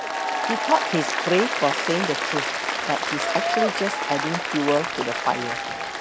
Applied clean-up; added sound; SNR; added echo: none; Applause; 0 dB; none.